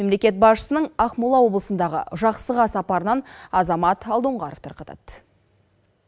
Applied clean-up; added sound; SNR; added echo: none; none; none; none.